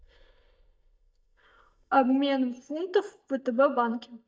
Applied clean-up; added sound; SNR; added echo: neural mask model DeepFilterNet 3.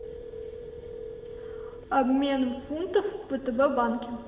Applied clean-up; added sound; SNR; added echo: none; Telephone; 14 dB; reverberation time 1.6 s.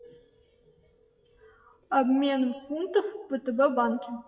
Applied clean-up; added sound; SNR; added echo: classical method WPE with log-MMSE.